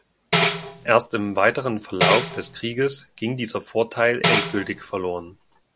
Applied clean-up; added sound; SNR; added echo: none; Tambourine; 2 dB; none.